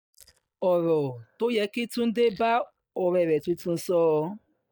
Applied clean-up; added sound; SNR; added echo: neural mask model DeepFilterNet 3.